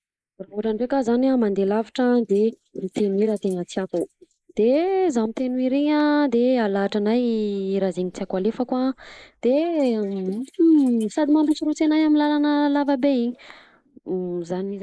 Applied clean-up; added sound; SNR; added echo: neural mask model Resemble Enhance denoiser.